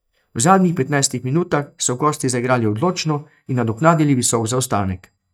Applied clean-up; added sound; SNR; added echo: neural mask model DeepFilterNet 3.